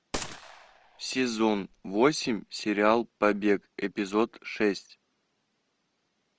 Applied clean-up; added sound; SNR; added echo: none; Gunshot, gunfire; 14 dB; none.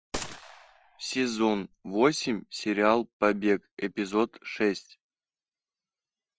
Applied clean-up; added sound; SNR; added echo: classical method Wiener filter.